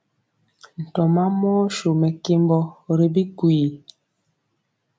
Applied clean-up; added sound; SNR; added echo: none; none; none; none.